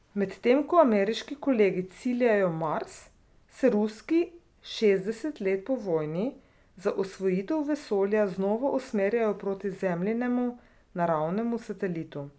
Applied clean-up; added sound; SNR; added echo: none; none; none; none.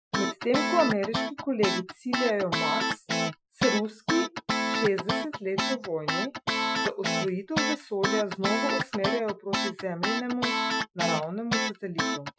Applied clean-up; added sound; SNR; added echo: classical method Wiener filter.